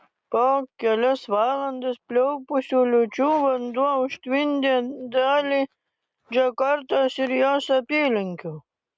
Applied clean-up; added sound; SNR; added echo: none; none; none; none.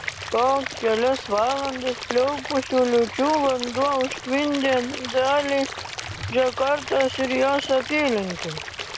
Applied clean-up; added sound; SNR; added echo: none; Stream / Liquid; 10 dB; none.